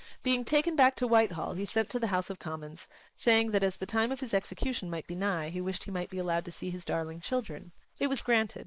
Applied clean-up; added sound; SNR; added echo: neural mask model Resemble Enhance denoiser.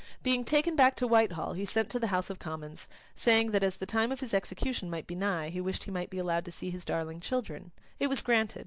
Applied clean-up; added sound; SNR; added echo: none; none; none; none.